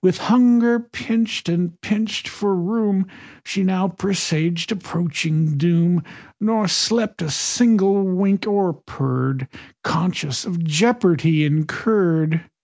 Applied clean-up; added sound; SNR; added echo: none; none; none; none.